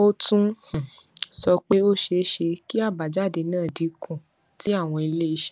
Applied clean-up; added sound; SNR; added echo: none; none; none; none.